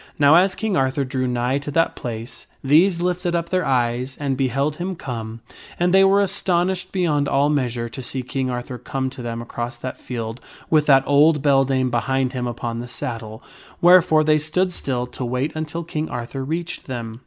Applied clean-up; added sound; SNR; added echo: none; none; none; none.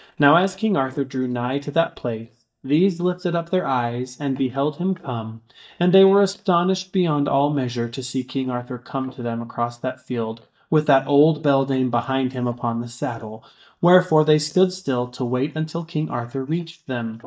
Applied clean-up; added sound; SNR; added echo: neural mask model DeepFilterNet 3.